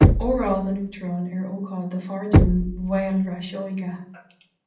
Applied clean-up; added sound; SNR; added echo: none; Knock; -3 dB; reverberation time 0.6 s.